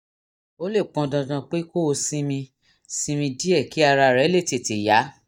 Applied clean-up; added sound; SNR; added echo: neural mask model DeepFilterNet 3.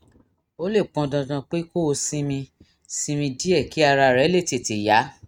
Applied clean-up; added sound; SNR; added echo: neural mask model RNNoise.